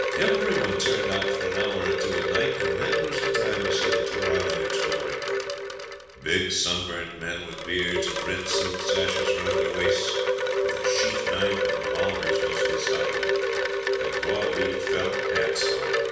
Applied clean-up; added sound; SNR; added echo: none; Wind chime; -5 dB; reverberation time 1.1 s.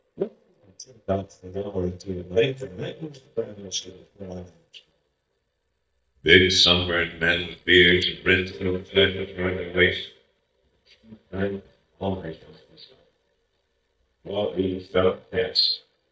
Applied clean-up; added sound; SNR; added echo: neural mask model DeepFilterNet 3.